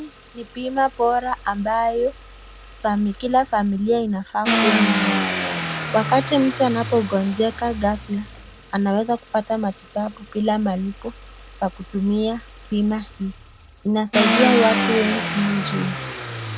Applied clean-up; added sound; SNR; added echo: none; Car; 5 dB; none.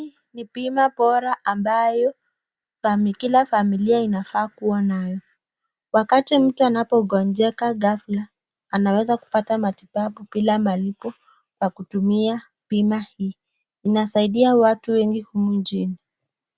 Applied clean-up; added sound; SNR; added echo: none; none; none; none.